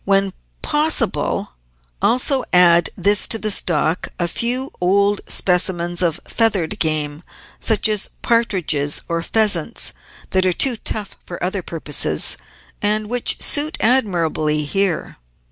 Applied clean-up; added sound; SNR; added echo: none; none; none; none.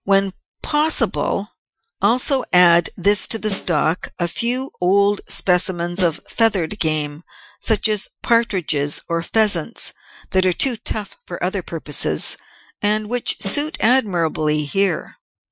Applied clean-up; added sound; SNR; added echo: classical method Wiener filter.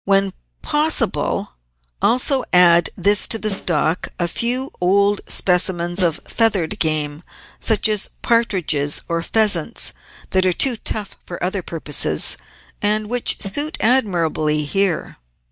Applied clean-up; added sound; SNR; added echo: neural mask model DeepFilterNet 3.